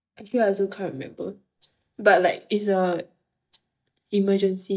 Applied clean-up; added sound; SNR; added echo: neural mask model DeepFilterNet 3.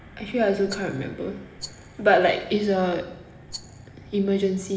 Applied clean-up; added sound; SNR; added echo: none; Rattle; 18 dB; reverberation time 1.1 s.